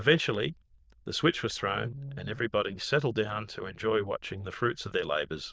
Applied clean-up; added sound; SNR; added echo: neural diffusion model UNIVERSE++.